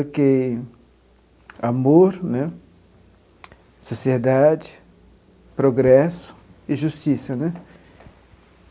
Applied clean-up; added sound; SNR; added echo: none; none; none; none.